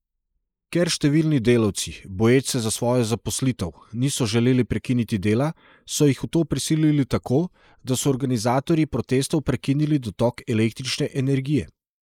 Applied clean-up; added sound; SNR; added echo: neural mask model Resemble Enhance denoiser.